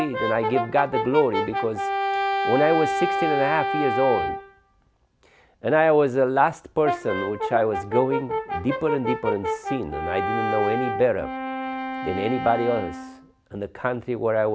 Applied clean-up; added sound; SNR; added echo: none; Brass instrument; 3 dB; none.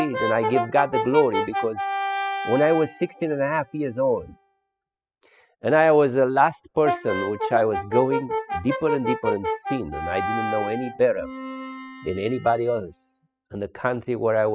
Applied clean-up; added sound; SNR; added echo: classical method spectral subtraction.